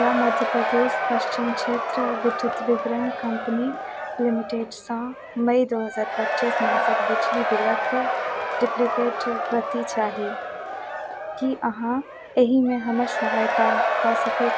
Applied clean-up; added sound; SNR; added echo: none; Crowd / Cheering; 1 dB; none.